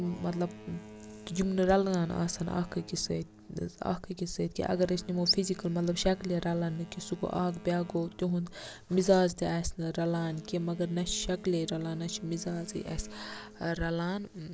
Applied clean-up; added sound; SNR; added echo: none; Boat, Water vehicle; 18 dB; none.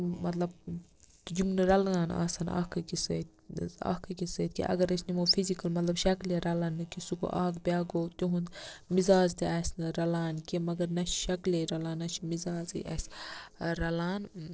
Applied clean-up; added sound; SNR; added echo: neural separator model SepFormer DNS4.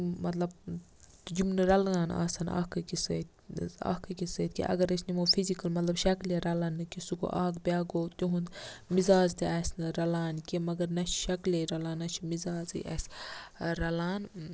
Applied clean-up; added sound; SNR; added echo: none; none; none; none.